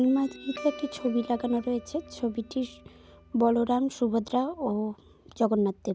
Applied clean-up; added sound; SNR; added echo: none; Guitar; 19 dB; none.